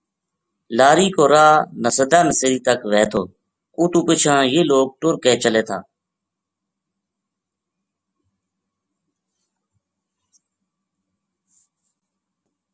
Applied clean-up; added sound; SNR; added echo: none; none; none; none.